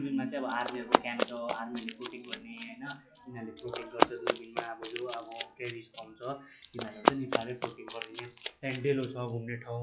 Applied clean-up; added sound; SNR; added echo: classical method log-MMSE.